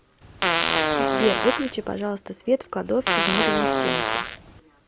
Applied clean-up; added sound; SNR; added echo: none; Fart; -3 dB; none.